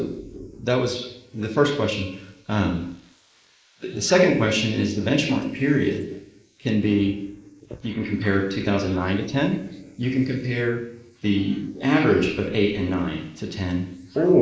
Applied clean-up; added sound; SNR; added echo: neural mask model Resemble Enhance denoiser.